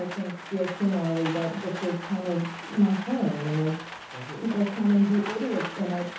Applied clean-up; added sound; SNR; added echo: none; Rain; 12 dB; reverberation time 0.6 s.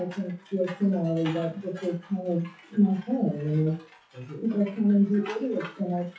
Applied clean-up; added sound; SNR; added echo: classical method WPE with log-MMSE.